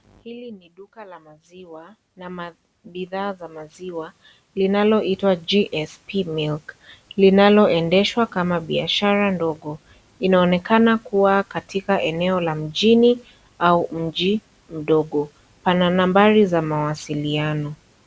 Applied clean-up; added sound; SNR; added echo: none; none; none; none.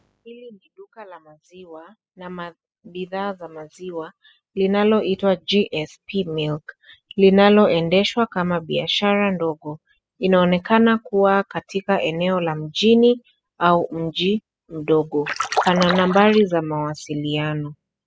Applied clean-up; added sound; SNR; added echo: classical method spectral subtraction.